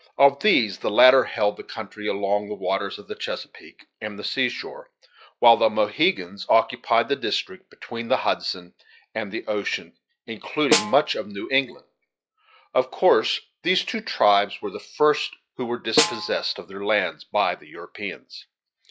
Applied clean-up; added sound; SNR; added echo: classical method log-MMSE.